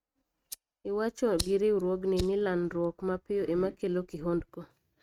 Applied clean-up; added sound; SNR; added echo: neural mask model RNNoise.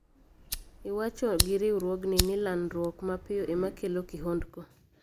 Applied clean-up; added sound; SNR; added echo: none; Fire; 6 dB; none.